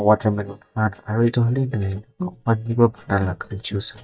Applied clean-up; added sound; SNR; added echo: neural mask model DeepFilterNet 3.